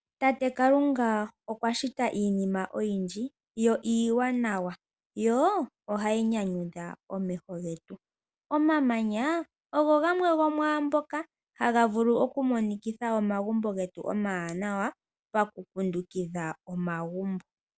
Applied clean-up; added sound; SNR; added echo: none; none; none; none.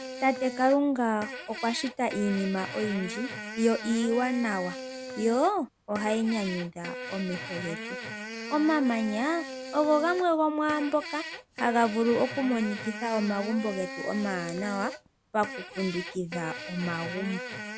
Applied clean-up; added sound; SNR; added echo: none; Fart; 10 dB; none.